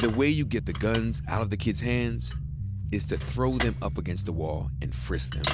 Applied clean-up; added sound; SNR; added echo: none; Bicycle; 10 dB; none.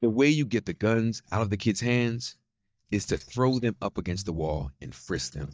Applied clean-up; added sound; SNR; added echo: neural mask model DeepFilterNet 3.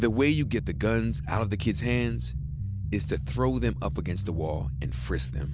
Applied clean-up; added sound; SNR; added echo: none; none; none; none.